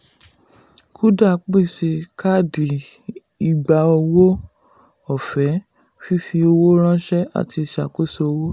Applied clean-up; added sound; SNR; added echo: none; none; none; none.